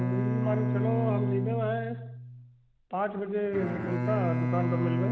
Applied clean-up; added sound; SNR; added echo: none; Bowed string instrument; -2 dB; none.